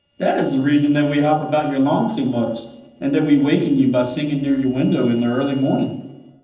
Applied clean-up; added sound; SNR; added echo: neural separator model SepFormer DNS4.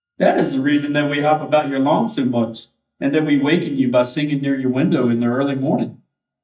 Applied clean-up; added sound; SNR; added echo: neural mask model DeepFilterNet 3.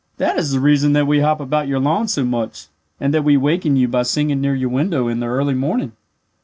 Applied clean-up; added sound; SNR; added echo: none; none; none; none.